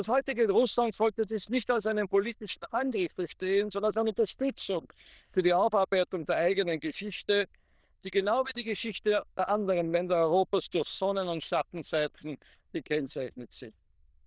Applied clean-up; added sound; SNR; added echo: neural diffusion model UNIVERSE++.